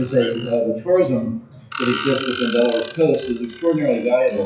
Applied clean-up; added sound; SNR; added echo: classical method WPE with log-MMSE.